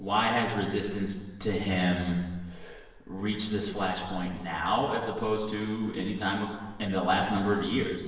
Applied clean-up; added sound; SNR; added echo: none; none; none; reverberation time 1.2 s.